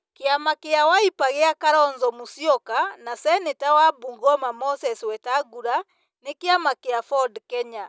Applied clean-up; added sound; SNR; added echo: none; none; none; none.